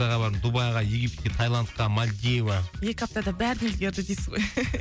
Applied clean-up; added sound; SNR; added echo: none; none; none; none.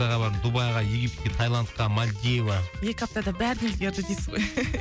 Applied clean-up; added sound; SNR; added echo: none; Electric guitar; 18 dB; none.